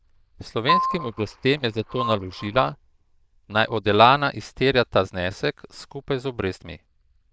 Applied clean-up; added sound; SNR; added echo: neural diffusion model UNIVERSE++.